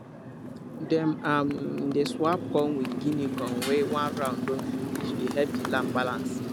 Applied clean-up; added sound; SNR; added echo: none; Motorcycle; 3 dB; none.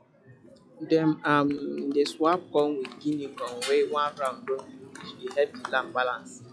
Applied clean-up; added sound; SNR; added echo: classical method log-MMSE.